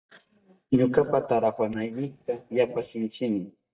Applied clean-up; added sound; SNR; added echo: neural mask model DeepFilterNet 3.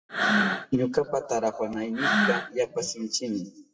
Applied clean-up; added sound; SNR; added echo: classical method WPE with log-MMSE.